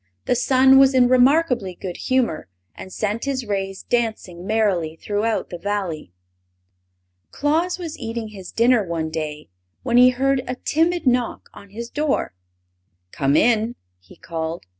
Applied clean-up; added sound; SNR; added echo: none; none; none; none.